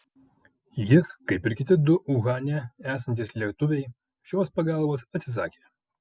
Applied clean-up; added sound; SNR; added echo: none; none; none; none.